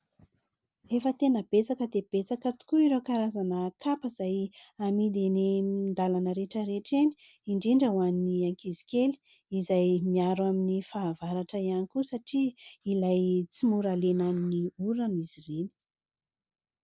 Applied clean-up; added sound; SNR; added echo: none; none; none; none.